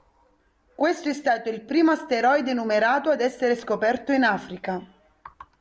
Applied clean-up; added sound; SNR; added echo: none; none; none; none.